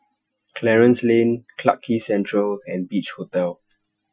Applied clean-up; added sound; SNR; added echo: classical method Wiener filter.